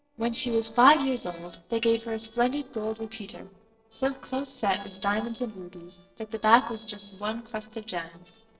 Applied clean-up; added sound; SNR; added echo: neural separator model SepFormer DNS4.